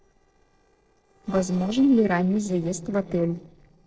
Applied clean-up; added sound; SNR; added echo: neural separator model SepFormer DNS4.